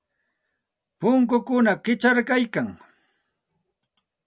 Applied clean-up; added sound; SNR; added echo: none; none; none; none.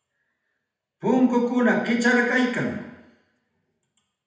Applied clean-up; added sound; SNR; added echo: none; none; none; reverberation time 0.9 s.